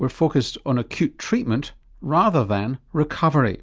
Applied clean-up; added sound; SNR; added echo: none; none; none; none.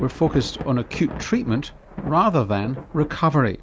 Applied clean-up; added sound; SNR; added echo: none; Thunder / Rain; 14 dB; none.